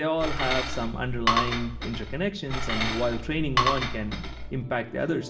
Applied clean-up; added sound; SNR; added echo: none; Cutlery, silverware / Dishes, pots, and pans; -1 dB; reverberation time 0.8 s.